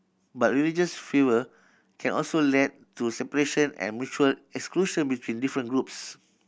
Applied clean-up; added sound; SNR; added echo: none; none; none; none.